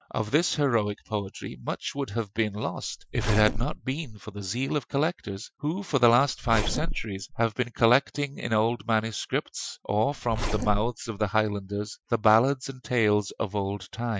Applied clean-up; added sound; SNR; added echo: classical method Wiener filter.